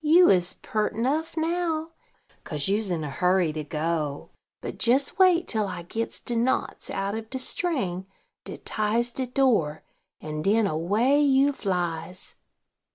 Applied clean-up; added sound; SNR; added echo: none; none; none; none.